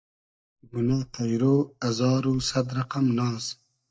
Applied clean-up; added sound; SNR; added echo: neural mask model DeepFilterNet 3.